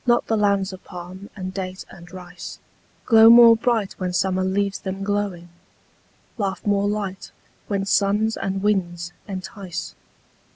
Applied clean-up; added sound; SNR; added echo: none; none; none; none.